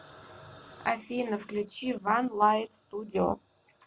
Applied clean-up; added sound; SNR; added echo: none; none; none; none.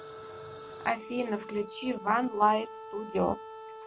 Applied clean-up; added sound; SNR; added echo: none; Wind instrument, woodwind instrument; 13 dB; none.